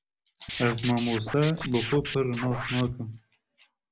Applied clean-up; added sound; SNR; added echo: none; Scratching (performance technique); 7 dB; none.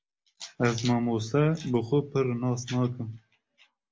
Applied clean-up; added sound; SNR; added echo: none; none; none; none.